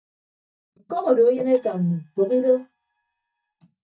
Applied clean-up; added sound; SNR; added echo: neural mask model DeepFilterNet 3.